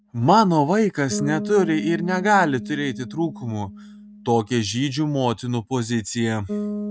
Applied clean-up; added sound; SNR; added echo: neural mask model RNNoise.